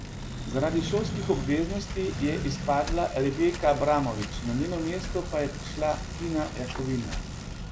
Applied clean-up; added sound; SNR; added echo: none; Accelerating, revving, vroom + Bicycle; 5 dB; none.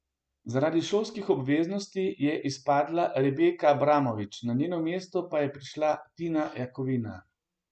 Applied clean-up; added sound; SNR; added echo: none; none; none; none.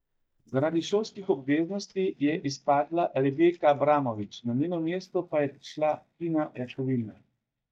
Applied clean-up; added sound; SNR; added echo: neural mask model DeepFilterNet 3.